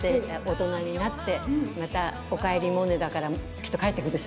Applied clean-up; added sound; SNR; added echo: none; none; none; none.